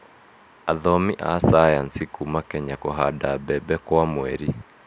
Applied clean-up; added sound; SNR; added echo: none; none; none; none.